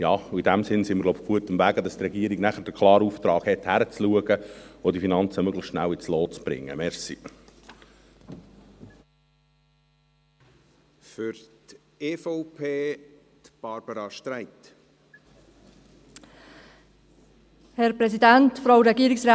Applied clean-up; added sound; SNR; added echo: none; none; none; none.